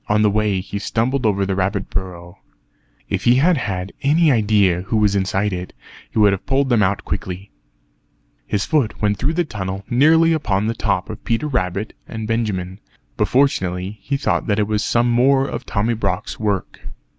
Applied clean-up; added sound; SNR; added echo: none; none; none; none.